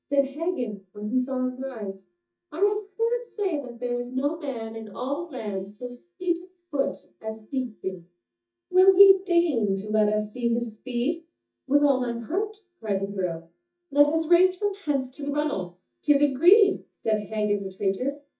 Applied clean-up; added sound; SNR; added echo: neural mask model DeepFilterNet 3.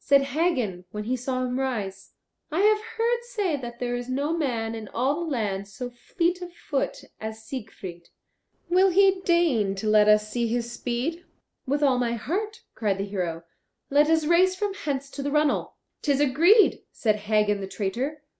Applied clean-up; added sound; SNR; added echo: none; none; none; none.